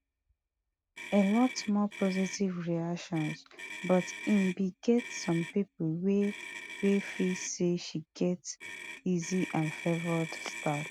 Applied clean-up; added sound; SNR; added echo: none; Motor vehicle (road); 13 dB; none.